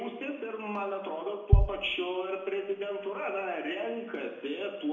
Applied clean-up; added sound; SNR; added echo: none; Bass drum; -4 dB; reverberation time 0.9 s.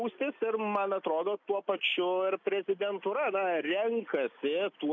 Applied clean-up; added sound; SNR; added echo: none; none; none; none.